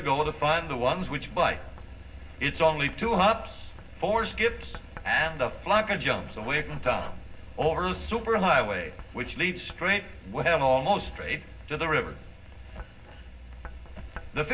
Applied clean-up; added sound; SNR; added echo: none; Writing; 16 dB; reverberation time 0.4 s.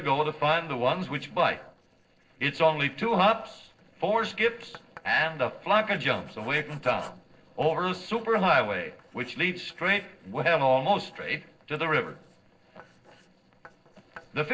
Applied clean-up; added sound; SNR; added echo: neural separator model SepFormer DNS4.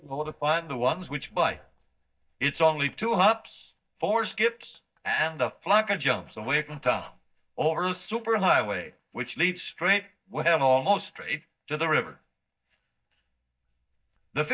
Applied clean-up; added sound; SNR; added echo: neural mask model DeepFilterNet 3.